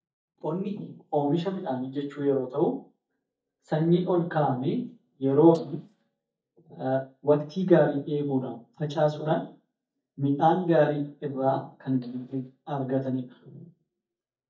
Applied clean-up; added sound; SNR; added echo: neural mask model DeepFilterNet 3.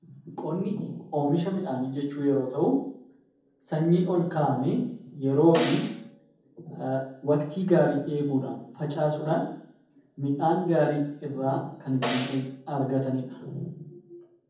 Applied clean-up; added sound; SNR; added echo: none; Snare drum; 7 dB; reverberation time 0.7 s.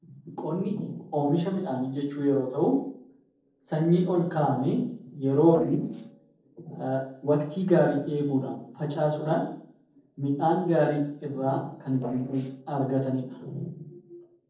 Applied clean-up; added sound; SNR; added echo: neural separator model SepFormer DNS4.